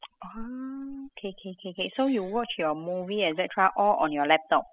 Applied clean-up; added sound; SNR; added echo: classical method spectral subtraction.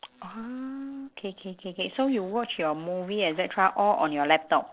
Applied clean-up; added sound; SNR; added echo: neural separator model SepFormer DNS4.